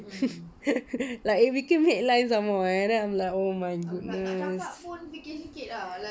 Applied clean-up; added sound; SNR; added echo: none; none; none; none.